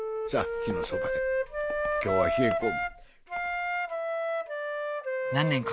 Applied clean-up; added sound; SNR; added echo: none; Wind instrument, woodwind instrument; -3 dB; none.